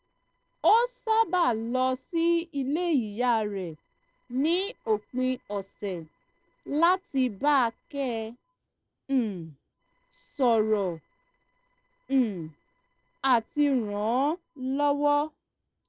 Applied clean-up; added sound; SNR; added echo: neural separator model SepFormer DNS4.